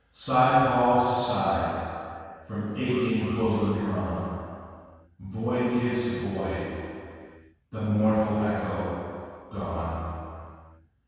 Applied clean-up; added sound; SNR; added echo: none; Alarm; 19 dB; reverberation time 2.1 s.